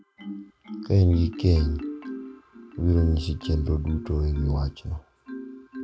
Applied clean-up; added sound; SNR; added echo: none; Marimba, xylophone; 13 dB; none.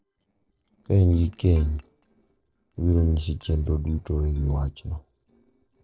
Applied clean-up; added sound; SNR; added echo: neural separator model SepFormer DNS4.